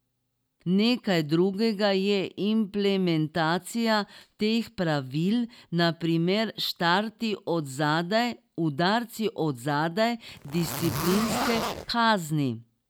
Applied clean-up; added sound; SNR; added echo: none; Zipper (clothing); 4 dB; none.